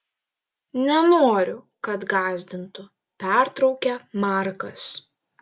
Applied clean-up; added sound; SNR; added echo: none; none; none; none.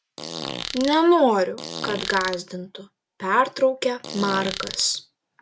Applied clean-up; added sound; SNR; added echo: none; Fart; 10 dB; none.